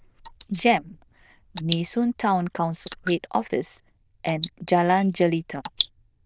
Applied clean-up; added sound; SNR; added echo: neural diffusion model UNIVERSE++.